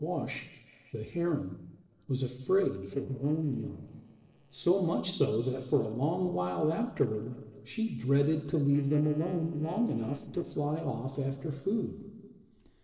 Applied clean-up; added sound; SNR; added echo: neural separator model SepFormer DNS4.